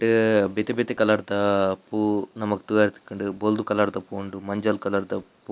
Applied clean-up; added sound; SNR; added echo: neural mask model Resemble Enhance denoiser.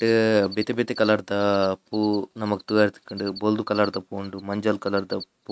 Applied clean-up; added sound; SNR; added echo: neural mask model RNNoise.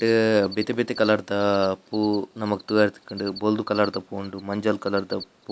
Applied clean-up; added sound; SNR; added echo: none; Cricket; 20 dB; none.